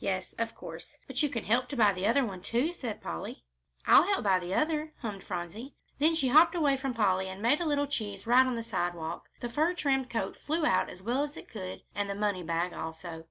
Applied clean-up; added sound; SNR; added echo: none; none; none; none.